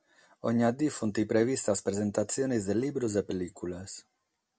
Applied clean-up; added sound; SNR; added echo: none; none; none; none.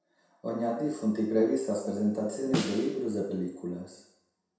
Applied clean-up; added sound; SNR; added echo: none; Snare drum; 9 dB; reverberation time 0.7 s.